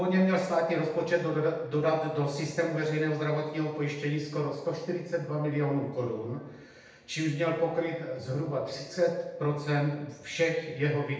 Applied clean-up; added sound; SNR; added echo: none; none; none; reverberation time 0.8 s.